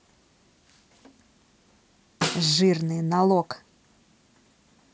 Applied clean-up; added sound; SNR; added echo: none; Snare drum; 6 dB; none.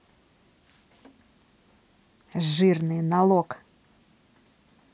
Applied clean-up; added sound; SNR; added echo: none; none; none; none.